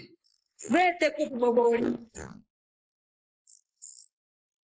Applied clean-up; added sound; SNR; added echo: neural mask model Resemble Enhance denoiser.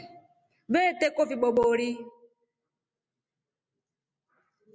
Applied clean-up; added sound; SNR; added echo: none; none; none; none.